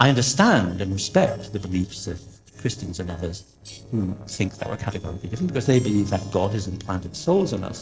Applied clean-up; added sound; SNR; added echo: neural separator model SepFormer DNS4.